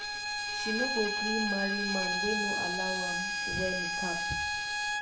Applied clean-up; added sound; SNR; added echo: none; Bowed string instrument; -4 dB; reverberation time 0.6 s.